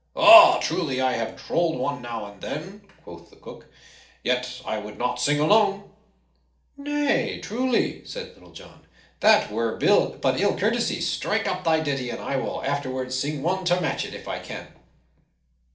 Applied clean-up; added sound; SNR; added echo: none; none; none; reverberation time 0.4 s.